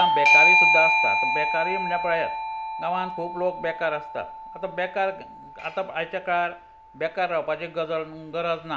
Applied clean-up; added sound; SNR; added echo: none; Bell / Doorbell; -3 dB; none.